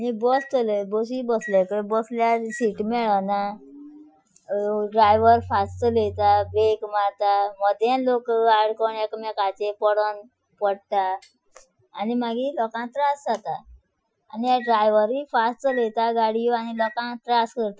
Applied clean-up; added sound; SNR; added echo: classical method Wiener filter.